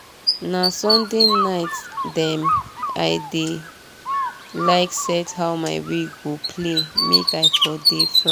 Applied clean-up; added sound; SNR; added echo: none; Bird; -1 dB; none.